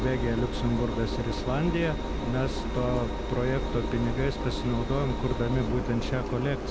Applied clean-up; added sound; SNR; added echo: none; Engine; 1 dB; none.